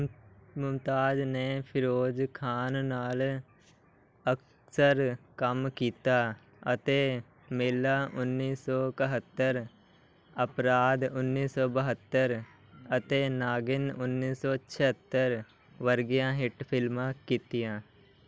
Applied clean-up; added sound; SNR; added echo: none; none; none; none.